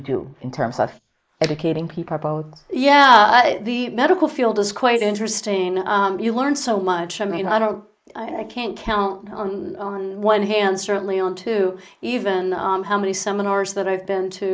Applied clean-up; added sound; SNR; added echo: neural mask model Resemble Enhance denoiser.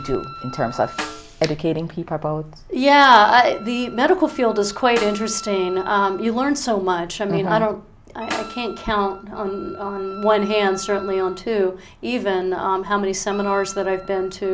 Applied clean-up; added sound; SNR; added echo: none; Snare drum + Wind instrument, woodwind instrument; 17 dB; none.